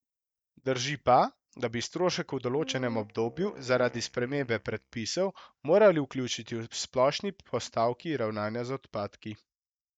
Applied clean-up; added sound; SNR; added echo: neural mask model DeepFilterNet 3.